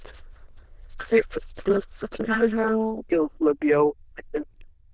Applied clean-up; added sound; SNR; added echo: neural diffusion model UNIVERSE++.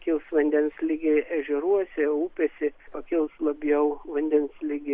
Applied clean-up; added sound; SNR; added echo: none; none; none; none.